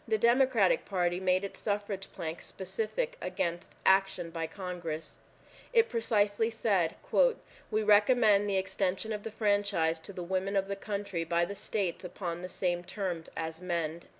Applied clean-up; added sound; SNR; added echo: none; none; none; none.